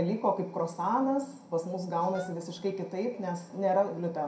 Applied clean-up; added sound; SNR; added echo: none; Wind instrument, woodwind instrument; 18 dB; reverberation time 0.5 s.